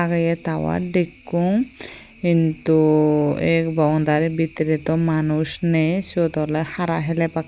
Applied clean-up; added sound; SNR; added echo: none; none; none; none.